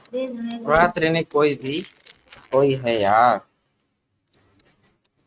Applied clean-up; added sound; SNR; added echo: neural mask model RNNoise.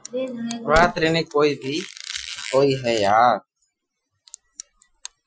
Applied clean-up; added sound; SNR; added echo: classical method Wiener filter.